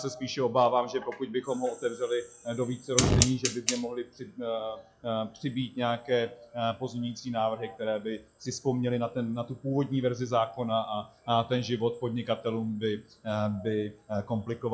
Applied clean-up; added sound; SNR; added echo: classical method WPE with log-MMSE.